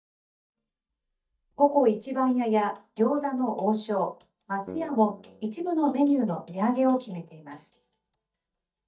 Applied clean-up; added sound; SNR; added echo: neural mask model DeepFilterNet 3.